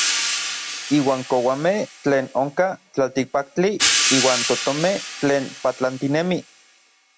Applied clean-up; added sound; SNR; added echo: none; Hi-hat; 4 dB; none.